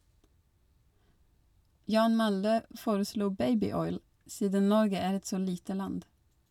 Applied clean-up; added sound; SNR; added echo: none; none; none; none.